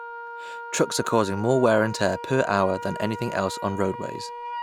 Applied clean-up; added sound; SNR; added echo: none; Wind instrument, woodwind instrument; 11 dB; none.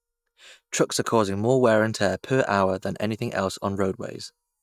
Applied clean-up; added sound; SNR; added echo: neural mask model DeepFilterNet 3.